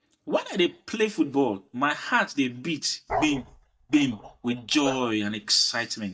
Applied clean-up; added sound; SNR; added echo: neural mask model DeepFilterNet 3.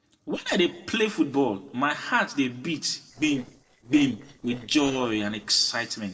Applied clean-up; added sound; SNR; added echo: neural separator model SepFormer DNS4.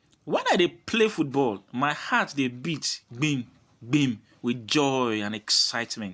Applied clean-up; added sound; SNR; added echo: none; none; none; none.